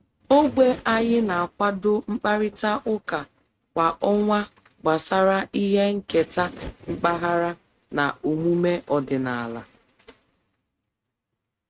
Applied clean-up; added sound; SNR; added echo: neural mask model RNNoise.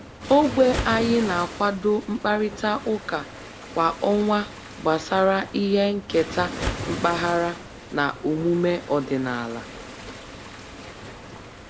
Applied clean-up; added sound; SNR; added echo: none; Waves, surf; 11 dB; none.